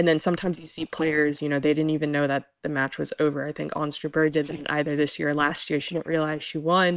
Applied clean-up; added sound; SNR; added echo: neural separator model SepFormer WHAM!.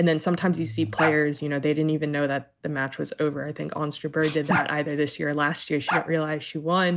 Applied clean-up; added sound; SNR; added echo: none; Bark; 7 dB; none.